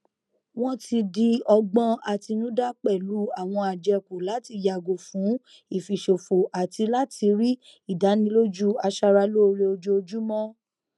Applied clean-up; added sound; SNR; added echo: none; none; none; none.